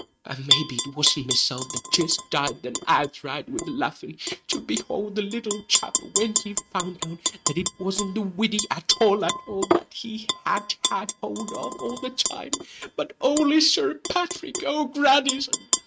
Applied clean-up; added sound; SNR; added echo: neural mask model RNNoise.